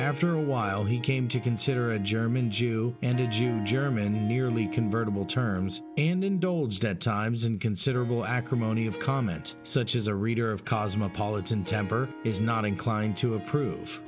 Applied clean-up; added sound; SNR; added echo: none; Harp; 14 dB; none.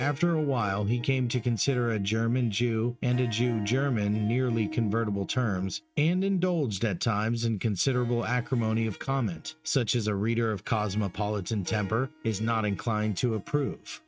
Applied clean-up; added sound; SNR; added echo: neural mask model RNNoise.